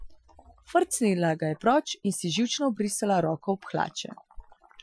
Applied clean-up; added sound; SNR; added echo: classical method Wiener filter.